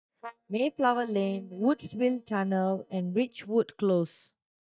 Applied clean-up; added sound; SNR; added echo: neural mask model DeepFilterNet 3.